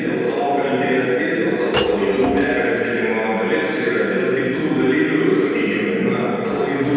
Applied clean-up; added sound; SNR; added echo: none; Shatter / Crushing; 15 dB; reverberation time 2.1 s.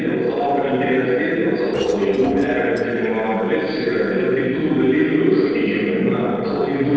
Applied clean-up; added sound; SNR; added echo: neural separator model SepFormer DNS4.